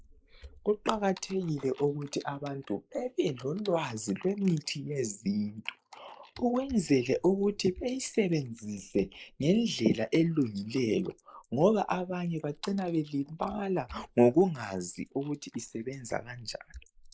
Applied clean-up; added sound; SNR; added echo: neural mask model Resemble Enhance denoiser.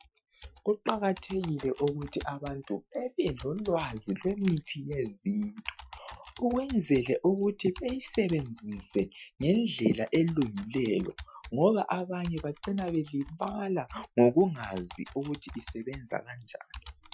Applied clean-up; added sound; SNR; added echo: classical method Wiener filter.